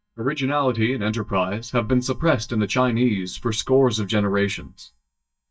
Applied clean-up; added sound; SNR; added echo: neural mask model DeepFilterNet 3.